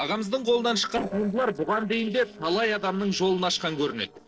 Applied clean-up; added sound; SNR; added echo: neural separator model SepFormer DNS4.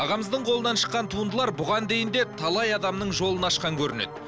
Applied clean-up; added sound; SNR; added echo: none; none; none; none.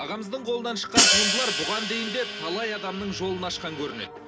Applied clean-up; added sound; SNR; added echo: none; Hi-hat; -4 dB; reverberation time 0.3 s.